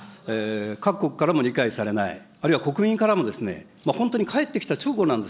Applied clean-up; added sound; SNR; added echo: none; none; none; none.